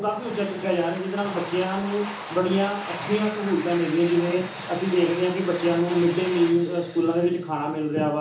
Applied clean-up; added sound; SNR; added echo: none; Domestic sounds, home sounds; 13 dB; reverberation time 1.2 s.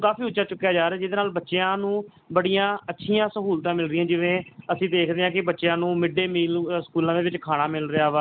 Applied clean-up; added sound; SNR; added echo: none; none; none; none.